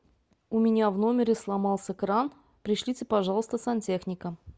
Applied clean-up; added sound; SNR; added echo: none; none; none; none.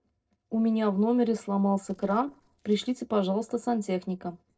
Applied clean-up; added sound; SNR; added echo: neural separator model SepFormer DNS4.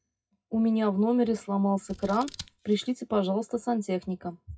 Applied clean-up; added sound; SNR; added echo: classical method WPE with log-MMSE.